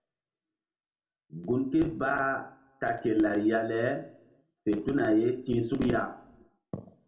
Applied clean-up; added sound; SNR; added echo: none; none; none; reverberation time 0.5 s.